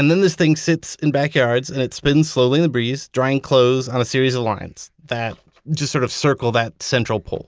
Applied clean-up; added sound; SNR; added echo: none; none; none; none.